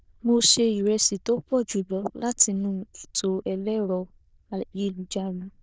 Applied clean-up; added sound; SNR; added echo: neural diffusion model UNIVERSE++.